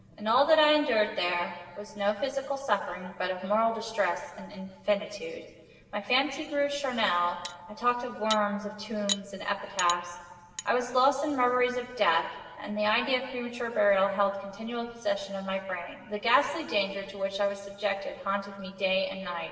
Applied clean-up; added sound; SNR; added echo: none; Cutlery, silverware; 11 dB; reverberation time 1.4 s.